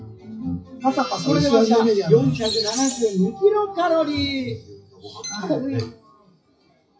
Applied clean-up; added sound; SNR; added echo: classical method WPE with log-MMSE.